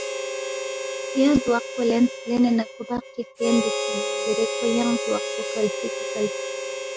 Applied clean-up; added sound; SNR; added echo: none; Harmonica; 4 dB; none.